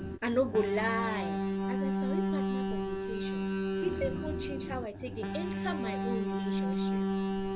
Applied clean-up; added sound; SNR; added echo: none; Alarm; -3 dB; none.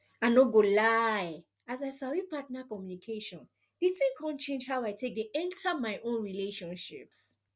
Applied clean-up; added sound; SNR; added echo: none; none; none; none.